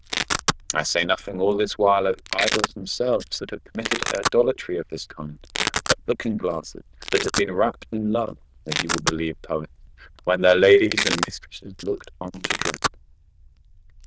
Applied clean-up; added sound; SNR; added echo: neural diffusion model UNIVERSE++.